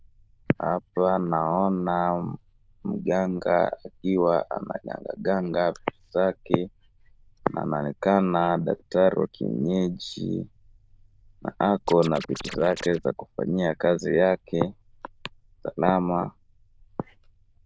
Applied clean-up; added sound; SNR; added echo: neural diffusion model UNIVERSE++.